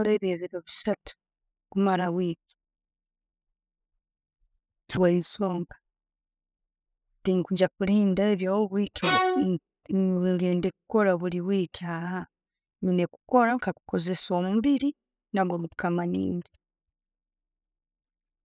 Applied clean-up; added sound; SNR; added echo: classical method spectral subtraction.